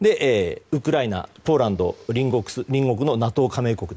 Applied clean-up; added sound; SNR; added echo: none; none; none; none.